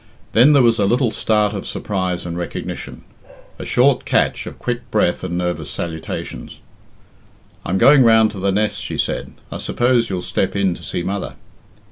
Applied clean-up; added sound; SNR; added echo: none; none; none; none.